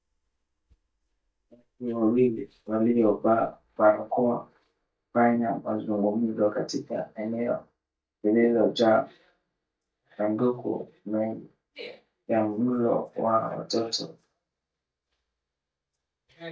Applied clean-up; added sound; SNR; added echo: neural mask model DeepFilterNet 3.